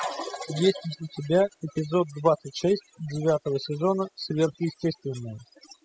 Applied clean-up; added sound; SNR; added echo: classical method spectral subtraction.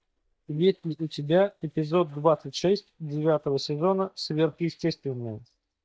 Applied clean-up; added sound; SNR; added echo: neural mask model DeepFilterNet 3.